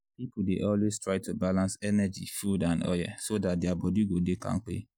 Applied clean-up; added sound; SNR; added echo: none; none; none; none.